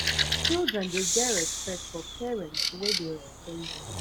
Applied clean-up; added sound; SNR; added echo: none; Bird vocalization, bird call, bird song + Breathing; -3 dB; none.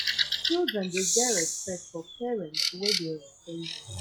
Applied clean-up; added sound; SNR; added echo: classical method log-MMSE.